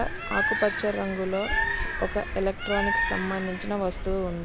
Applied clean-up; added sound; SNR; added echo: none; Bird; 1 dB; none.